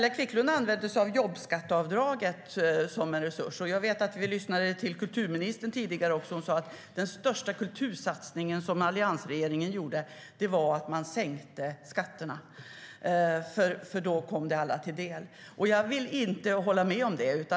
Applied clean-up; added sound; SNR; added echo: none; none; none; none.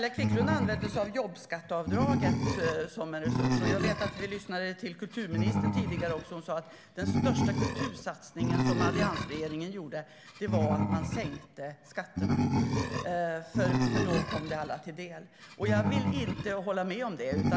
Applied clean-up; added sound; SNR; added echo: none; Animal; -4 dB; none.